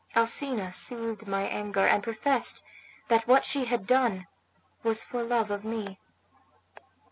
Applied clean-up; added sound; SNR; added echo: none; none; none; none.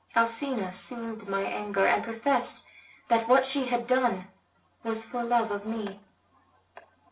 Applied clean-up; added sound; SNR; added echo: none; none; none; reverberation time 0.4 s.